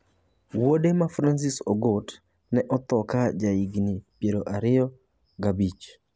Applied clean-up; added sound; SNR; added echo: none; none; none; none.